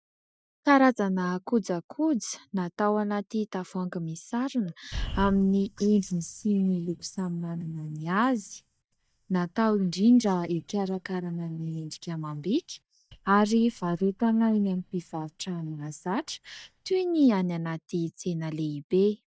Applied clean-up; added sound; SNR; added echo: neural mask model DeepFilterNet 3.